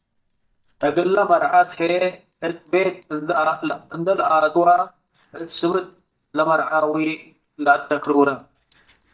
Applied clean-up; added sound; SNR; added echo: neural mask model DeepFilterNet 3.